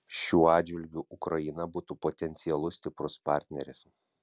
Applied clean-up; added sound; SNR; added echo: none; none; none; none.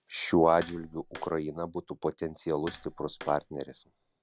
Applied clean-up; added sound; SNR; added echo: none; Tap; 20 dB; none.